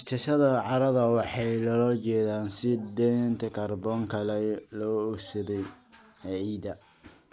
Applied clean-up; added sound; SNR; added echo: none; none; none; none.